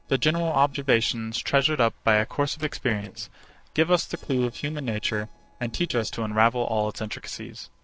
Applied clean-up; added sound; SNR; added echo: neural separator model SepFormer DNS4.